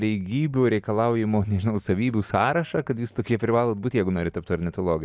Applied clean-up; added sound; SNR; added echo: none; none; none; none.